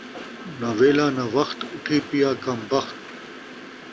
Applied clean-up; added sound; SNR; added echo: none; Train; 14 dB; none.